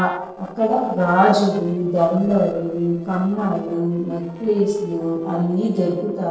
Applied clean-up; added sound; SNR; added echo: neural separator model SepFormer DNS4.